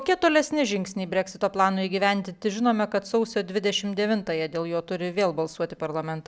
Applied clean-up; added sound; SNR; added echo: none; none; none; none.